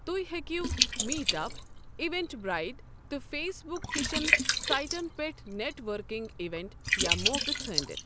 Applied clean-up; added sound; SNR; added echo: none; Liquid; -3 dB; none.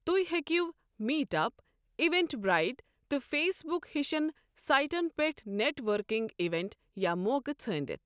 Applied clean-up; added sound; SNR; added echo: none; none; none; none.